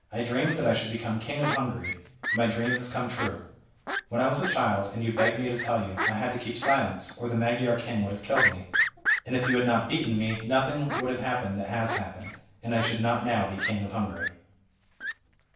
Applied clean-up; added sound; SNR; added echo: none; Fowl; 6 dB; reverberation time 0.7 s.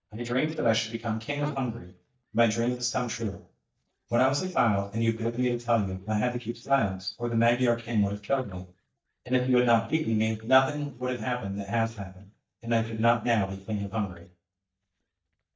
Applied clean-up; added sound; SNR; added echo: neural mask model DeepFilterNet 3.